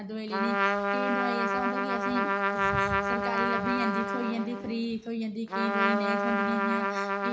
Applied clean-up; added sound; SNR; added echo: none; Trumpet; -4 dB; reverberation time 0.4 s.